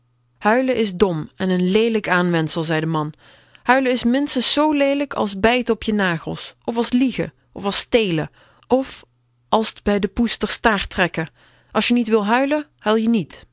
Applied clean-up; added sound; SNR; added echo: none; none; none; none.